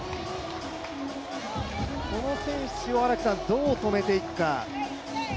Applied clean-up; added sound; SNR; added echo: none; none; none; none.